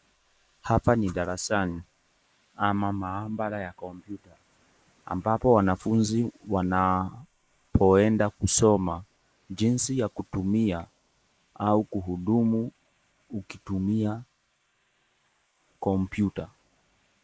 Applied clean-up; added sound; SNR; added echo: neural mask model Resemble Enhance denoiser.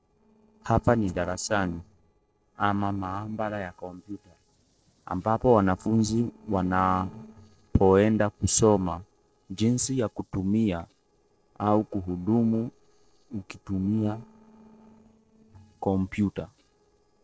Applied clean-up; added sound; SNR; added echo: neural separator model SepFormer DNS4.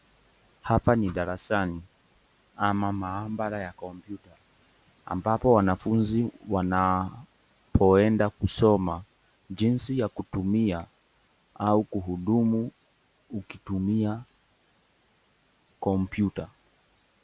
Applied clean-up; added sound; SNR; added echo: none; none; none; none.